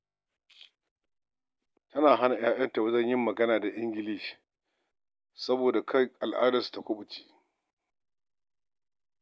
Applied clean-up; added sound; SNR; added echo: none; none; none; none.